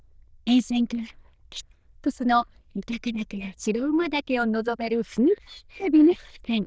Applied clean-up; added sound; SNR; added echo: neural diffusion model UNIVERSE++.